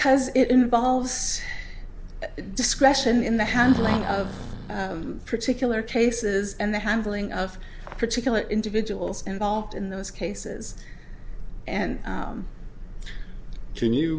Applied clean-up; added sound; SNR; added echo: none; Breathing; 9 dB; none.